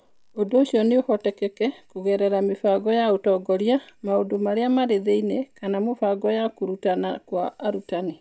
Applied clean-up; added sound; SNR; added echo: none; none; none; none.